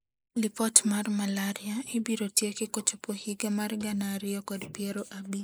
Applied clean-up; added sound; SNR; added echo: neural mask model Resemble Enhance denoiser.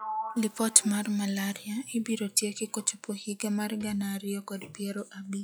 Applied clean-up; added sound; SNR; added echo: classical method log-MMSE.